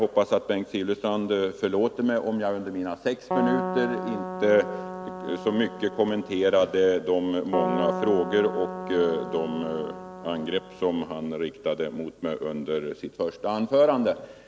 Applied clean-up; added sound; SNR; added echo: none; Keyboard (musical); 7 dB; none.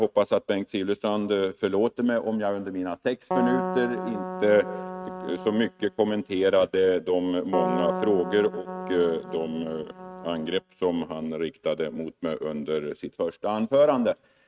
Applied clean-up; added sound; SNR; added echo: neural mask model RNNoise.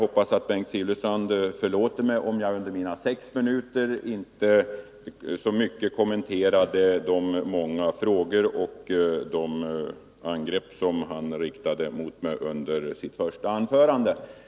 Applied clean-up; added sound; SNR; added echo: none; none; none; none.